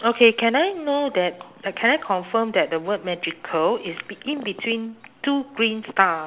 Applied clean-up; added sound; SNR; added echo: none; none; none; none.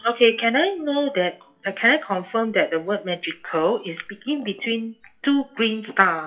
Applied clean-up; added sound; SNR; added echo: classical method WPE with log-MMSE.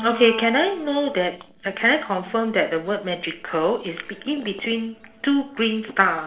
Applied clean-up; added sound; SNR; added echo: neural separator model SepFormer DNS4.